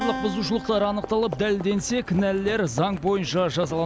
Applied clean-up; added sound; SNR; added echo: none; Acoustic guitar + Livestock, farm animals, working animals; 11 dB; none.